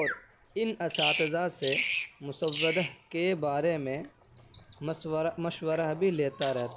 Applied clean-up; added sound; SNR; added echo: none; Bird vocalization, bird call, bird song; 5 dB; none.